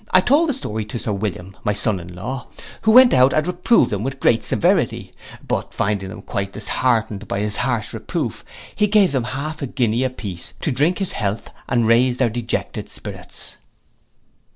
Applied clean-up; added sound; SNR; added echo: none; none; none; none.